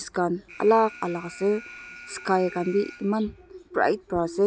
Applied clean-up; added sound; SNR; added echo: none; Alarm; 20 dB; none.